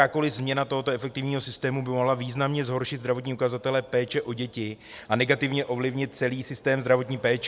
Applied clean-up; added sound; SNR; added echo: none; none; none; none.